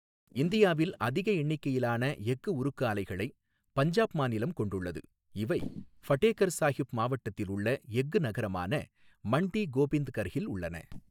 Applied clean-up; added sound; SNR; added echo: neural mask model DeepFilterNet 3.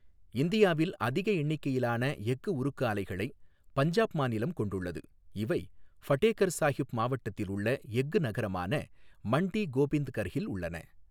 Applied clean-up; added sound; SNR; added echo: none; none; none; none.